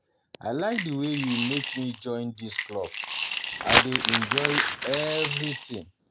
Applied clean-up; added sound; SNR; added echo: none; Coin (dropping) / Glass + Crumpling, crinkling; -2 dB; none.